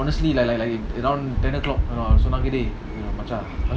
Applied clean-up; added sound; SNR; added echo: none; none; none; none.